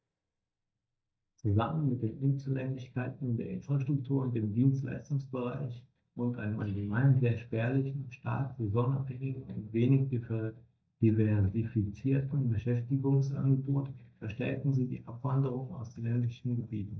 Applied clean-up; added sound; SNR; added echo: neural mask model DeepFilterNet 3.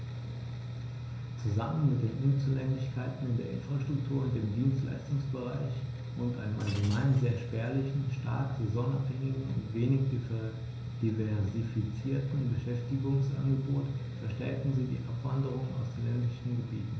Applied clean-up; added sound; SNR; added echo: none; Shatter; 20 dB; reverberation time 0.5 s.